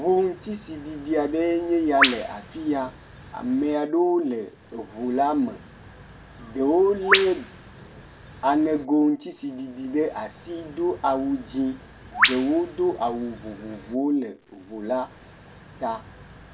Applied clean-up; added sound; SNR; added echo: none; Bird vocalization, bird call, bird song; 4 dB; reverberation time 0.2 s.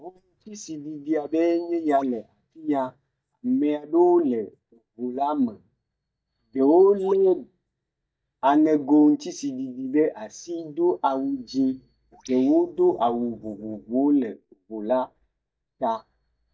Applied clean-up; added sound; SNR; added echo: neural mask model DeepFilterNet 3.